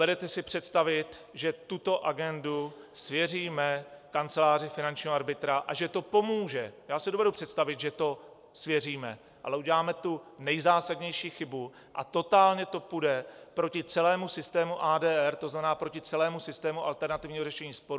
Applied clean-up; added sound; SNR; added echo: none; none; none; none.